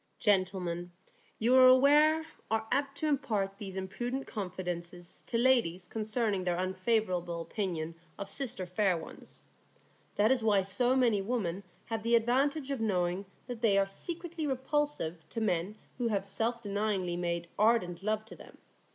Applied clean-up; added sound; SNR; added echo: none; none; none; none.